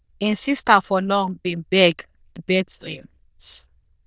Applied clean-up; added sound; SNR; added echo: neural diffusion model UNIVERSE++.